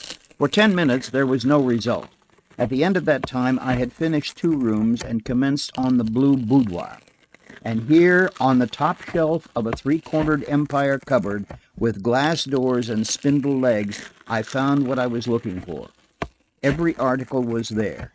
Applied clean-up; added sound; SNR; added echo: neural mask model RNNoise.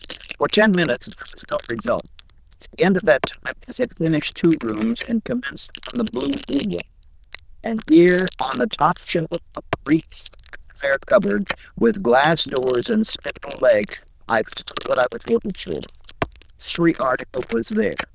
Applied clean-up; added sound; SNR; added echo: neural diffusion model UNIVERSE++.